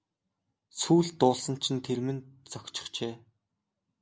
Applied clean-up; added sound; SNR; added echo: none; none; none; none.